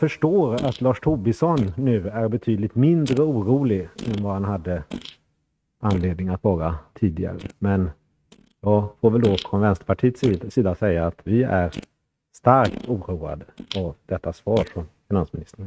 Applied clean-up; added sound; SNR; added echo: neural mask model RNNoise.